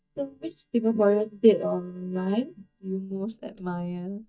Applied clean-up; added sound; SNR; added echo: neural mask model DeepFilterNet 3.